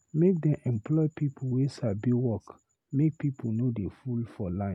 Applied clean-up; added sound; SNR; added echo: none; none; none; none.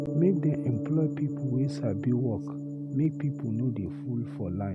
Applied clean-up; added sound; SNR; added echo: none; Gong; 5 dB; none.